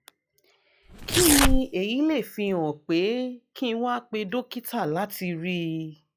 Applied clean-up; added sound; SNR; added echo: classical method log-MMSE.